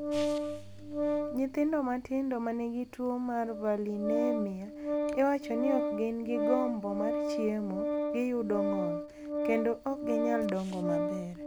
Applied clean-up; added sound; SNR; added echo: none; Organ; 1 dB; none.